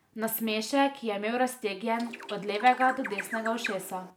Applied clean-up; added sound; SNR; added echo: none; Bird; 10 dB; none.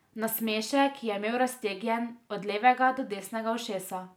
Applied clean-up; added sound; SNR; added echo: none; none; none; none.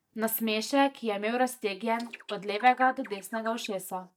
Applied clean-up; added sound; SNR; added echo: neural mask model DeepFilterNet 3.